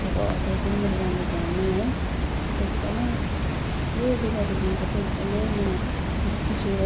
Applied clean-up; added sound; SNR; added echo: none; Water; -3 dB; none.